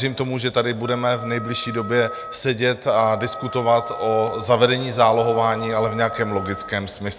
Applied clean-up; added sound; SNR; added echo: none; Wind instrument, woodwind instrument; 13 dB; none.